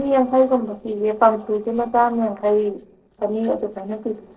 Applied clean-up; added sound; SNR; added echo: neural separator model SepFormer DNS4.